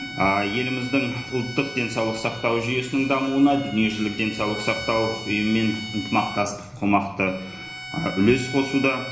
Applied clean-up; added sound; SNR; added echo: none; Bowed string instrument; 12 dB; reverberation time 0.4 s.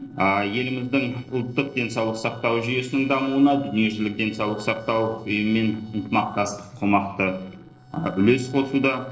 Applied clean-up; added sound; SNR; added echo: neural separator model SepFormer DNS4.